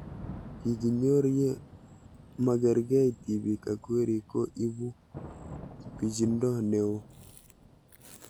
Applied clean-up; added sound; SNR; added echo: none; Thunder / Rain; 17 dB; none.